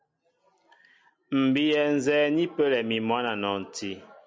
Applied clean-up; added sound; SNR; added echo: none; none; none; none.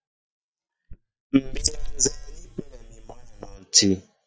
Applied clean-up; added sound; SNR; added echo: neural mask model DeepFilterNet 3.